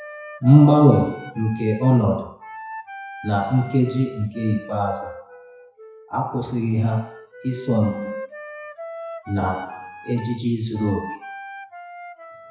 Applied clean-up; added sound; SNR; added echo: classical method WPE with log-MMSE.